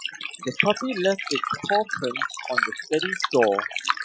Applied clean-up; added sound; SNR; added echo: classical method Wiener filter.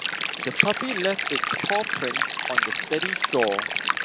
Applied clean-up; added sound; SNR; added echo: none; Stream; -3 dB; none.